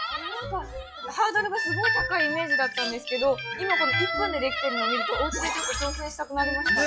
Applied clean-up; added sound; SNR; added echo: classical method log-MMSE.